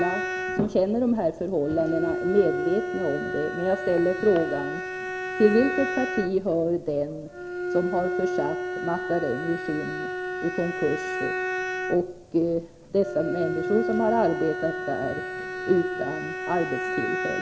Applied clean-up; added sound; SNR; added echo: none; Bowed string instrument; 4 dB; none.